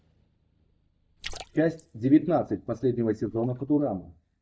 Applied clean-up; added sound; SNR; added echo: neural mask model DeepFilterNet 3.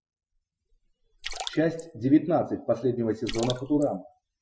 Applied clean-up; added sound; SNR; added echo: classical method Wiener filter.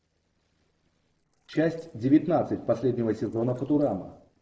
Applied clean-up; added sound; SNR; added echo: neural separator model SepFormer DNS4.